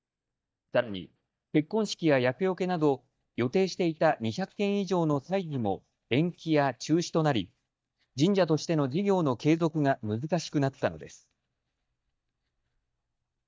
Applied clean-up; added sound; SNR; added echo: neural mask model DeepFilterNet 3.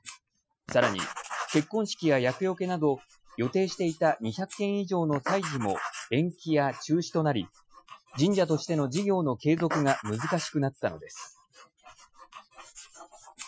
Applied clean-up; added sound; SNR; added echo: classical method Wiener filter.